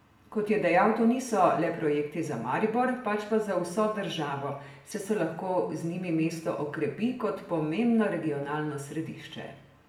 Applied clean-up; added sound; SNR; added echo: none; none; none; reverberation time 0.7 s.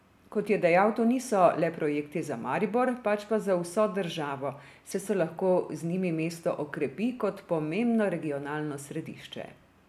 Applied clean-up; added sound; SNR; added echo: none; none; none; none.